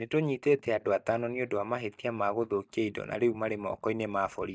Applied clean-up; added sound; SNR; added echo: neural mask model DeepFilterNet 3.